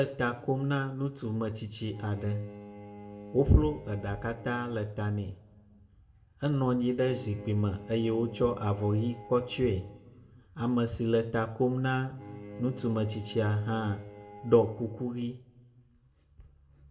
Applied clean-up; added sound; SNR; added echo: none; Bowed string instrument; 18 dB; reverberation time 0.8 s.